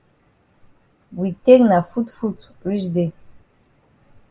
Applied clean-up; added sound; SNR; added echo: none; none; none; none.